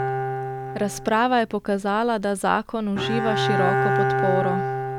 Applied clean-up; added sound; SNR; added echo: none; Bowed string instrument; 1 dB; none.